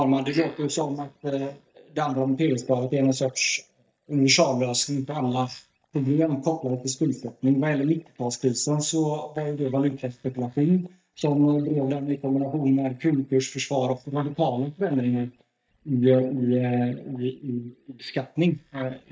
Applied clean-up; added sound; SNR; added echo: neural mask model DeepFilterNet 3.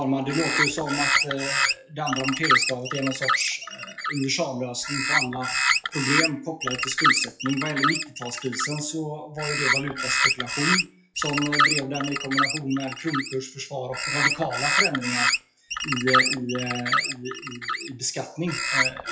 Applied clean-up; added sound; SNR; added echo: classical method WPE with log-MMSE.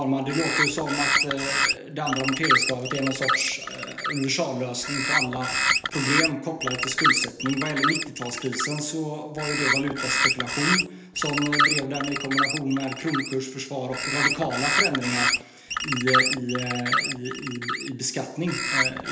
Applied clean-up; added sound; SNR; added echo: none; Bird; -2 dB; reverberation time 1.4 s.